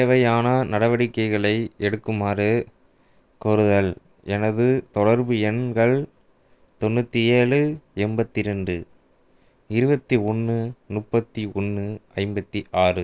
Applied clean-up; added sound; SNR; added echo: none; none; none; none.